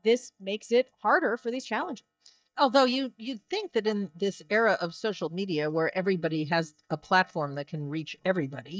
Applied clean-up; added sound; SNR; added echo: neural mask model DeepFilterNet 3.